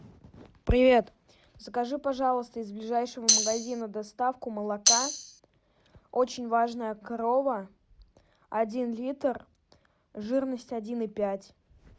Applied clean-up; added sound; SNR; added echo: none; Tambourine; -5 dB; none.